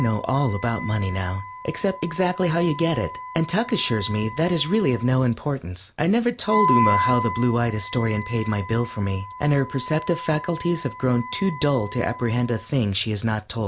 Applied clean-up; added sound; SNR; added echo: none; Wind instrument, woodwind instrument; 8 dB; none.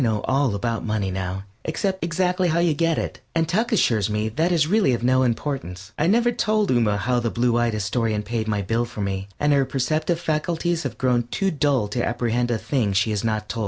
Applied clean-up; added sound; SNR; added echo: none; none; none; none.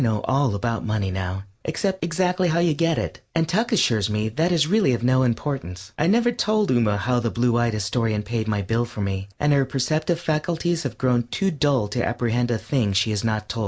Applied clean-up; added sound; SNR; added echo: neural mask model Resemble Enhance denoiser.